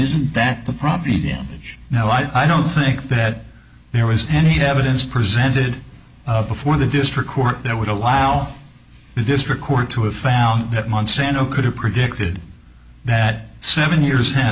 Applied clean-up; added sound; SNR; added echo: none; none; none; none.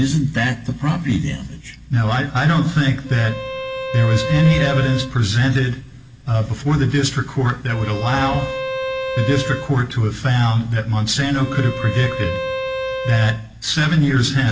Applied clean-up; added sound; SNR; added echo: none; Bowed string instrument; 9 dB; reverberation time 0.3 s.